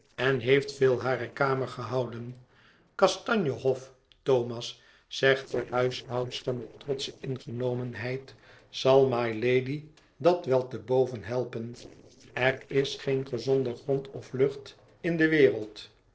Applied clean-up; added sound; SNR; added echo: neural separator model SepFormer DNS4.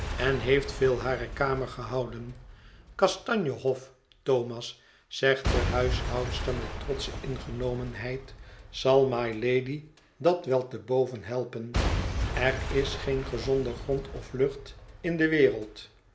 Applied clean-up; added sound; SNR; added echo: none; Shatter / Crushing / Boom; 7 dB; none.